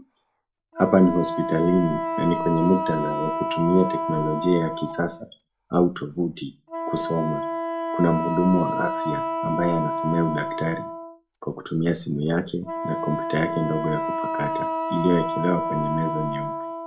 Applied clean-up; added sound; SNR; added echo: none; Wind instrument, woodwind instrument; 4 dB; reverberation time 0.2 s.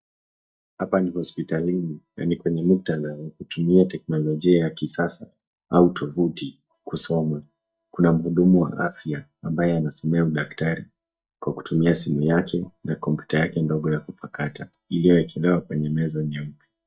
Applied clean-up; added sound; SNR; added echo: neural mask model DeepFilterNet 3.